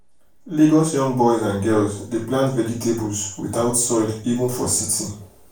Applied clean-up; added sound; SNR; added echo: none; none; none; reverberation time 0.3 s.